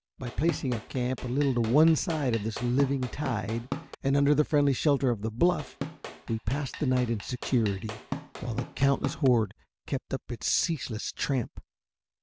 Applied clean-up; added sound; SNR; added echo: none; Drum / Drum kit; 11 dB; none.